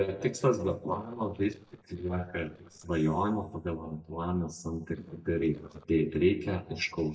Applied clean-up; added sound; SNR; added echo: neural mask model DeepFilterNet 3.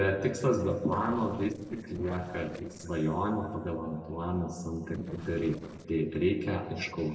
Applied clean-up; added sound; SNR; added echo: neural separator model SepFormer DNS4.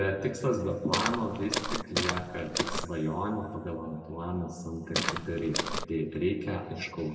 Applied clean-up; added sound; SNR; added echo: none; Walk, footsteps; 0 dB; reverberation time 1.7 s.